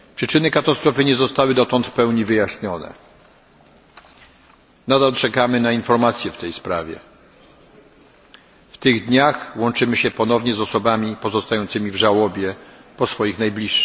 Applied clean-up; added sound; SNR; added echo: none; none; none; none.